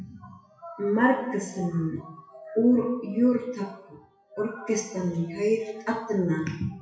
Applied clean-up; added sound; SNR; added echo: classical method WPE with log-MMSE.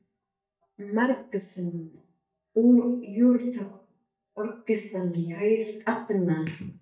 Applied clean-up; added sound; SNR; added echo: neural mask model DeepFilterNet 3.